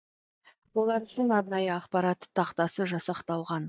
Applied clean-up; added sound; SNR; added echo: neural mask model DeepFilterNet 3.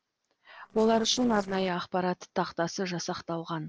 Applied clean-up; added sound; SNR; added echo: neural separator model SepFormer DNS4.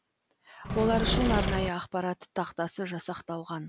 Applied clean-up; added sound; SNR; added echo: none; Engine / Mechanisms; -3 dB; none.